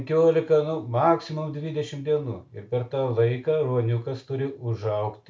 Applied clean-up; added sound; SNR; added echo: none; none; none; none.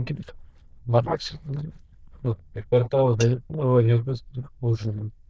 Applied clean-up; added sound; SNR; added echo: neural diffusion model UNIVERSE++.